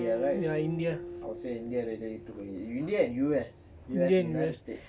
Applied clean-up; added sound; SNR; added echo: none; Acoustic guitar; 12 dB; none.